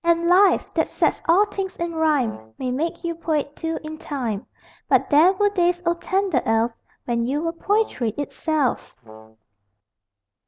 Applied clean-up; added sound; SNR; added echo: none; Brass instrument; 19 dB; none.